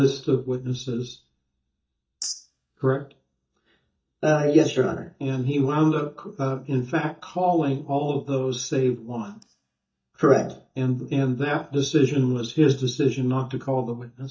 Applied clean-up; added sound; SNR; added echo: neural mask model DeepFilterNet 3.